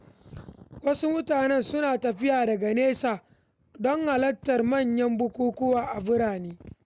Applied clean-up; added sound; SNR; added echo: neural mask model Resemble Enhance denoiser.